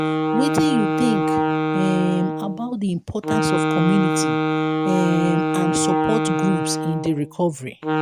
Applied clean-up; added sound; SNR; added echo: none; Wind instrument, woodwind instrument; -2 dB; none.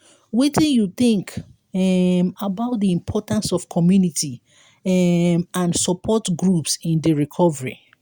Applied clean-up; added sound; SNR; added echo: none; none; none; none.